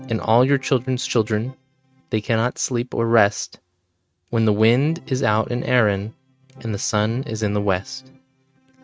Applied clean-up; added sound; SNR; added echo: neural mask model RNNoise.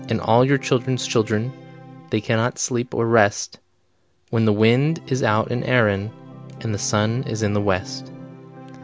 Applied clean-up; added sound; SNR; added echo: none; Organ; 18 dB; none.